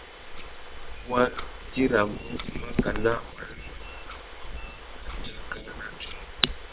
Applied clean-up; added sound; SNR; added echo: neural separator model SepFormer WHAM!.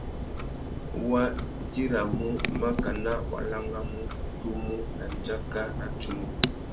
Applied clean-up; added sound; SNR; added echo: none; Clock; 0 dB; none.